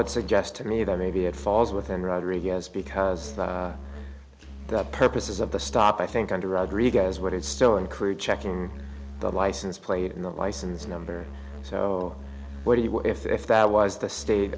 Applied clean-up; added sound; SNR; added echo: none; Musical instrument; 13 dB; none.